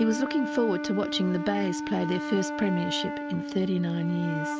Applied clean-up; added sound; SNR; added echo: none; Wind instrument, woodwind instrument; 5 dB; none.